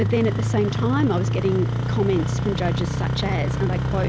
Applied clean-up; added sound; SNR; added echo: none; Engine starting; -2 dB; none.